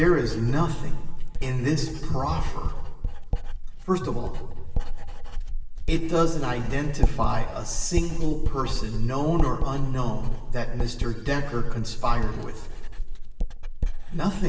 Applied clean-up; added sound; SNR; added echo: none; Writing; -4 dB; reverberation time 1.4 s.